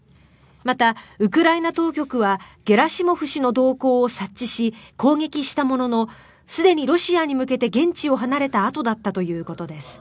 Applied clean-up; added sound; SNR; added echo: none; none; none; none.